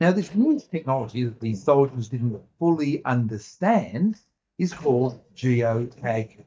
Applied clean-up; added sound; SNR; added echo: neural mask model DeepFilterNet 3.